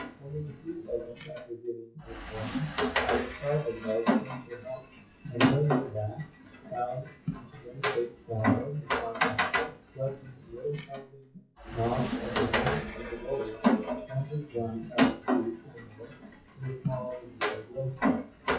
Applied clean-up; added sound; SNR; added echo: classical method WPE with log-MMSE.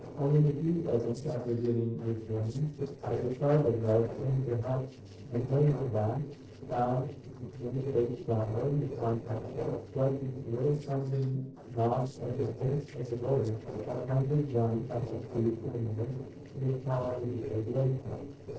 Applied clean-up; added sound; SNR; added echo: neural separator model SepFormer DNS4.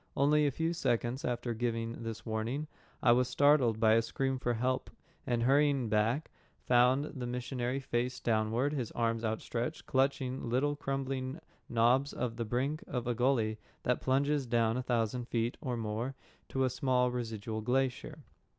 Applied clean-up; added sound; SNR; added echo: none; none; none; none.